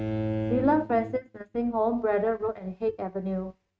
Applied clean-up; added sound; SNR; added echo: neural mask model RNNoise.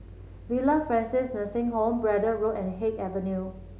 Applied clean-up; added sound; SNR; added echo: none; none; none; none.